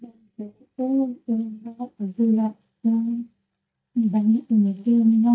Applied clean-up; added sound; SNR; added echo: neural mask model DeepFilterNet 3.